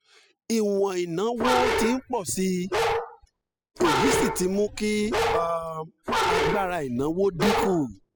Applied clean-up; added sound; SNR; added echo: classical method spectral subtraction.